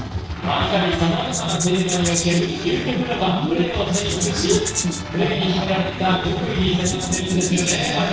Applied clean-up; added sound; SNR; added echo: neural separator model SepFormer DNS4.